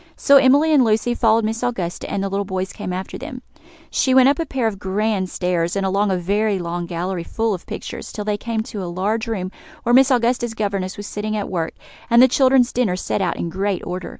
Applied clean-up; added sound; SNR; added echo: none; none; none; none.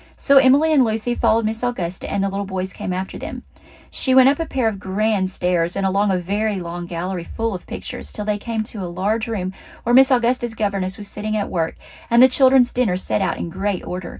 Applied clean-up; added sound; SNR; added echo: none; none; none; reverberation time 0.4 s.